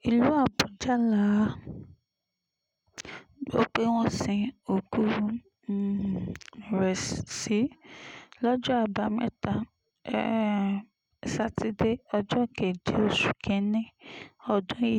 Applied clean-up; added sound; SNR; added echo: none; none; none; none.